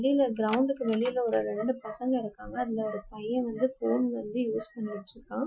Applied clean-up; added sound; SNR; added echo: classical method Wiener filter.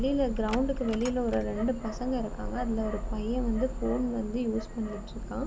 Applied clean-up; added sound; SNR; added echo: none; Dog; 16 dB; none.